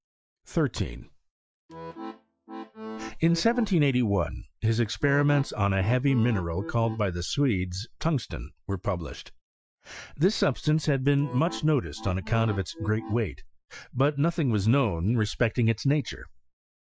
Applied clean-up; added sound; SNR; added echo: classical method Wiener filter.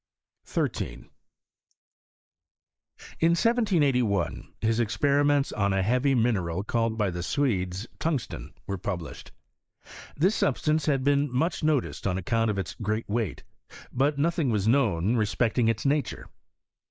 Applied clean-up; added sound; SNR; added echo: neural mask model Resemble Enhance denoiser.